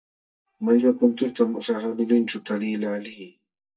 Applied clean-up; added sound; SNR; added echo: neural mask model DeepFilterNet 3.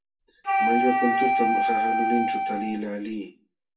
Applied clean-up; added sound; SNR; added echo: none; Wind instrument, woodwind instrument; -5 dB; reverberation time 0.2 s.